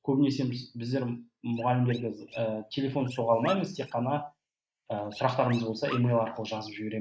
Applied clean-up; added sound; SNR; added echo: neural mask model Resemble Enhance denoiser.